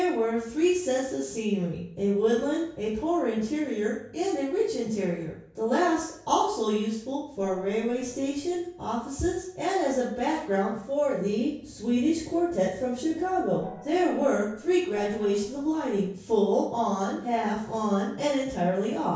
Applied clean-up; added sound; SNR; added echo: none; Gong; 20 dB; reverberation time 0.6 s.